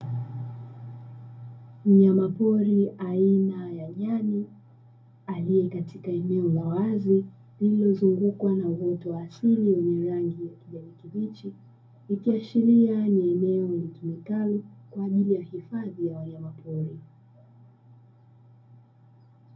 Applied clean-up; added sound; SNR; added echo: none; none; none; reverberation time 0.4 s.